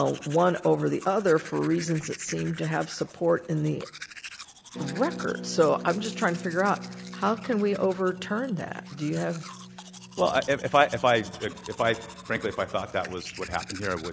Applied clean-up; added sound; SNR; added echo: none; Domestic sounds, home sounds + Harp; 14 dB; none.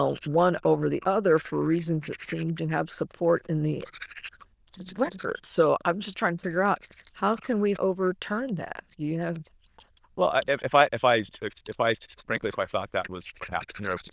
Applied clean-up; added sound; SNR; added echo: neural diffusion model UNIVERSE++.